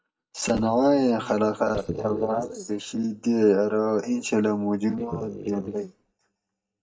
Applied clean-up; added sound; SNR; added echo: neural mask model DeepFilterNet 3.